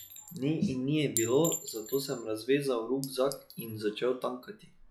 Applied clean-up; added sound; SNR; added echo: classical method log-MMSE.